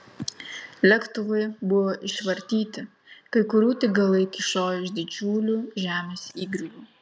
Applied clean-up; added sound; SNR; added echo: none; none; none; none.